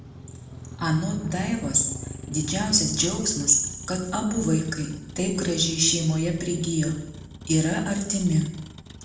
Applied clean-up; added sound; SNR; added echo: none; Motor vehicle (road); 14 dB; reverberation time 0.8 s.